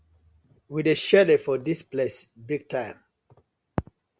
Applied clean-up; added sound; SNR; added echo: none; none; none; none.